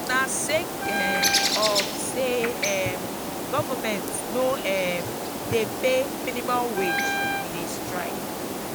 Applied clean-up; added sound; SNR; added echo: none; Bird + Wind instrument, woodwind instrument; 0 dB; none.